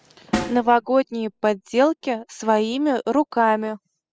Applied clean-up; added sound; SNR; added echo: classical method spectral subtraction.